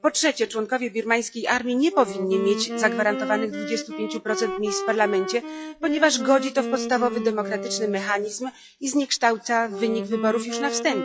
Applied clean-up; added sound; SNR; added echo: classical method log-MMSE.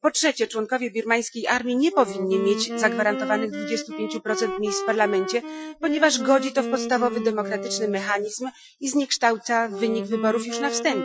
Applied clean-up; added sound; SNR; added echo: classical method Wiener filter.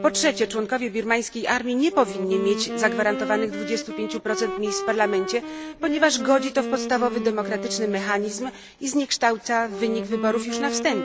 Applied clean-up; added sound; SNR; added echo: none; Wind instrument, woodwind instrument; 8 dB; none.